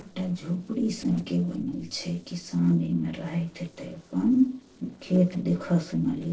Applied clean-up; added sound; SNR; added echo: neural separator model SepFormer DNS4.